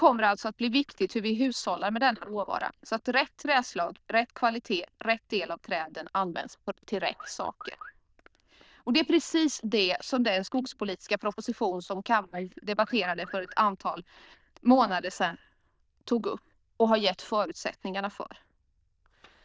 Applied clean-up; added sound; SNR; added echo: neural diffusion model UNIVERSE++.